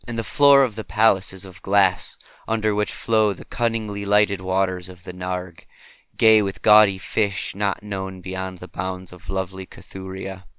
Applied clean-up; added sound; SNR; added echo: none; none; none; none.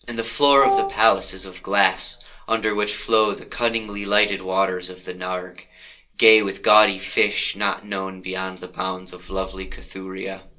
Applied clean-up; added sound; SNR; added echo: none; Wind instrument, woodwind instrument; 1 dB; reverberation time 0.2 s.